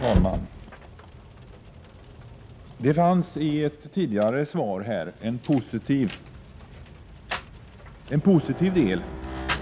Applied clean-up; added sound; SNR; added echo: none; Rain; 9 dB; none.